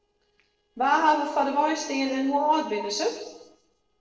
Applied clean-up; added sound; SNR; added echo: neural separator model SepFormer DNS4.